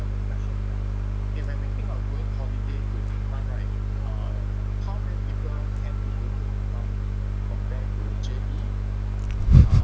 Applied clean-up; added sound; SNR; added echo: none; none; none; none.